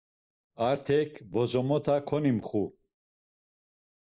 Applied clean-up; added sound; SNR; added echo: neural mask model Resemble Enhance denoiser.